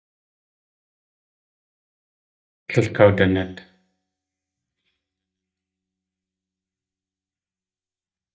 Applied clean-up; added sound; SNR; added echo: neural mask model DeepFilterNet 3.